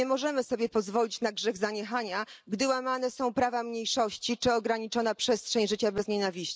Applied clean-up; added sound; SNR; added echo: none; none; none; none.